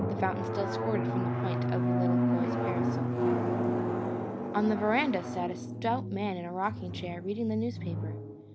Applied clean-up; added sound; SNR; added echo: none; Drum; -3 dB; none.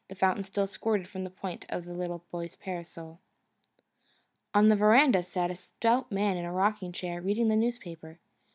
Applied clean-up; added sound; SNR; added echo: none; none; none; none.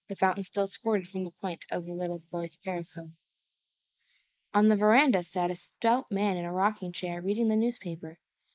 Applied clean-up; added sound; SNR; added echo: neural mask model Resemble Enhance denoiser.